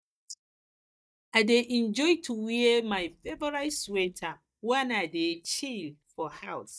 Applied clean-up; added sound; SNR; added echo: neural mask model DeepFilterNet 3.